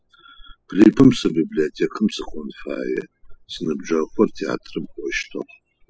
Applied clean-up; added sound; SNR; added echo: classical method spectral subtraction.